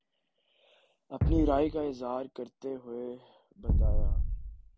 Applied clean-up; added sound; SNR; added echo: none; Thump, thud; -4 dB; none.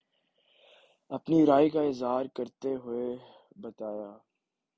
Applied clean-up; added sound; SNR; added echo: none; none; none; none.